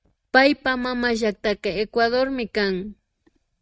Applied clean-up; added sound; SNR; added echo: neural mask model RNNoise.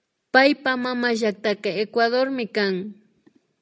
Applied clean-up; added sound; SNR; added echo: none; none; none; none.